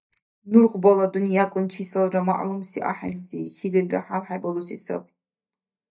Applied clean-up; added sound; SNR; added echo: neural mask model DeepFilterNet 3.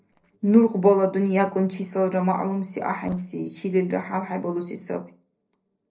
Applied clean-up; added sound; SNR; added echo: neural separator model SepFormer DNS4.